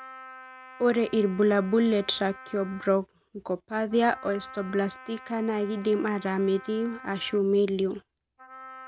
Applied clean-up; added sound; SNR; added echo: none; Wind instrument, woodwind instrument; 19 dB; none.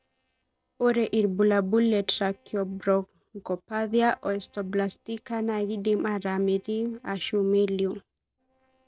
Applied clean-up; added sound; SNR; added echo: neural separator model SepFormer DNS4.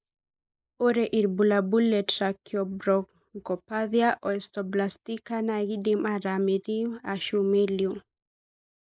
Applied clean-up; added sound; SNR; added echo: neural mask model Resemble Enhance denoiser.